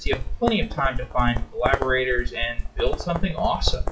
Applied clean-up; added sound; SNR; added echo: classical method WPE with log-MMSE.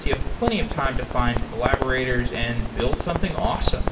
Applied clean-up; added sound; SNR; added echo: none; Crackle; -1 dB; reverberation time 0.7 s.